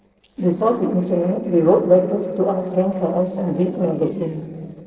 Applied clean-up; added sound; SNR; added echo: neural separator model SepFormer DNS4.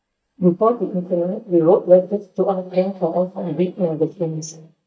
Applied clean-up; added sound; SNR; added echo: neural mask model DeepFilterNet 3.